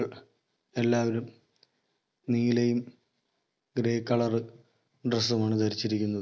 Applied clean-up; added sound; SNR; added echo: none; none; none; none.